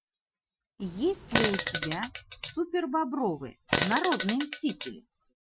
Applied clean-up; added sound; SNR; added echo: classical method Wiener filter.